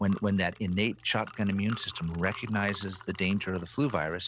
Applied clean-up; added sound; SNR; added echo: none; Liquid; 18 dB; none.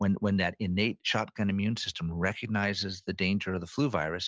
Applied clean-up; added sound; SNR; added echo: none; none; none; none.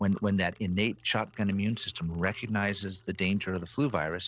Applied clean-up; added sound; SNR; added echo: neural separator model SepFormer DNS4.